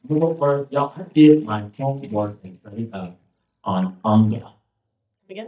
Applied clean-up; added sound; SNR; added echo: neural mask model DeepFilterNet 3.